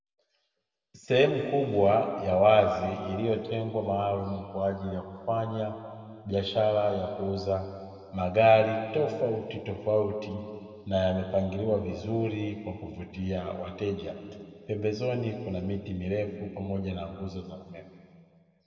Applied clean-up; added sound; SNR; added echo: none; none; none; reverberation time 2.2 s.